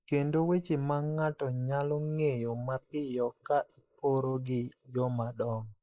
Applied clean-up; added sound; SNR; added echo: neural mask model Resemble Enhance denoiser.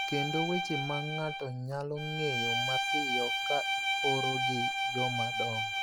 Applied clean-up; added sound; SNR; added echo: none; Bowed string instrument; -3 dB; none.